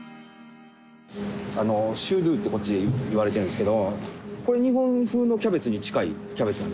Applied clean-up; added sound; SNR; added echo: none; none; none; none.